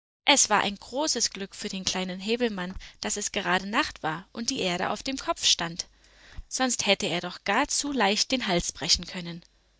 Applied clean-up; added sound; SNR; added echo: neural mask model DeepFilterNet 3.